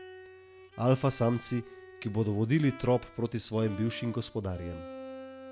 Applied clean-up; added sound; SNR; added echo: none; Bowed string instrument; 16 dB; none.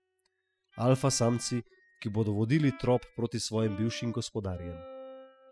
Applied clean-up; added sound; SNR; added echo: classical method spectral subtraction.